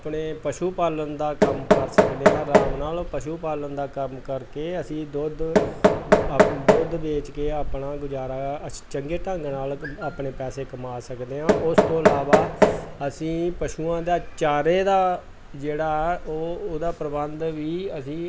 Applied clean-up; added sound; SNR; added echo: none; Knock; -3 dB; none.